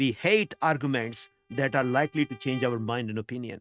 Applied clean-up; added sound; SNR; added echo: neural mask model RNNoise.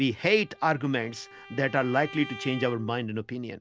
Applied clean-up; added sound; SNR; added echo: none; Bowed string instrument; 17 dB; none.